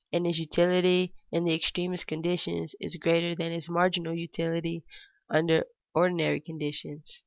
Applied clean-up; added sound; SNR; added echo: none; none; none; none.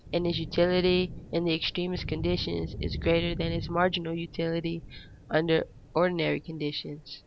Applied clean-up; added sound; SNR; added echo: none; Thunder / Rain; 11 dB; none.